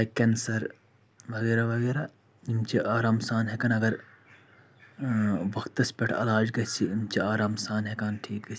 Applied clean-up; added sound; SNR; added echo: none; none; none; none.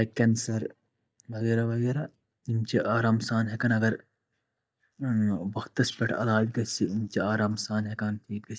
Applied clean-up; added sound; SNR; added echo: neural mask model DeepFilterNet 3.